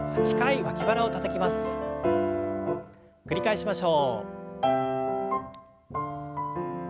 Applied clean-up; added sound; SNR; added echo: none; none; none; none.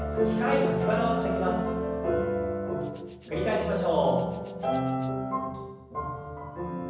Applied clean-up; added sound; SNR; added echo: none; Rattle (instrument); 16 dB; reverberation time 1.1 s.